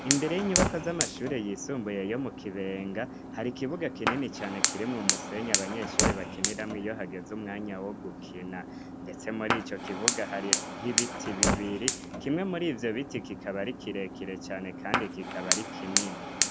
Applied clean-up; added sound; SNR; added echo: none; Fire; -2 dB; none.